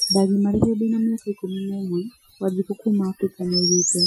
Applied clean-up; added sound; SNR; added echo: classical method Wiener filter.